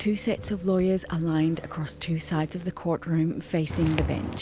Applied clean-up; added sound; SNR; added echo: none; Walk, footsteps; 4 dB; none.